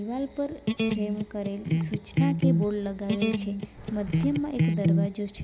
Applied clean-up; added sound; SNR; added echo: none; Electric guitar; -5 dB; none.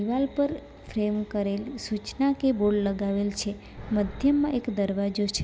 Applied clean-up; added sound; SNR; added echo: none; none; none; none.